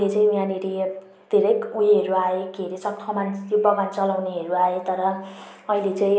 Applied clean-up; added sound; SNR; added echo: none; none; none; none.